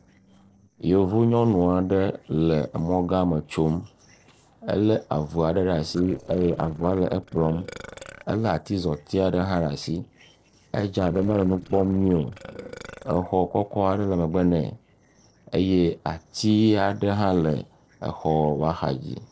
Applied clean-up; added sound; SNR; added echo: neural separator model SepFormer DNS4.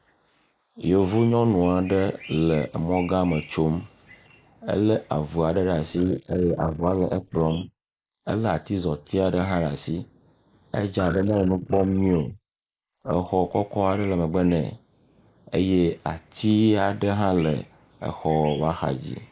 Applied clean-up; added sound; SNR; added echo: neural mask model Resemble Enhance denoiser.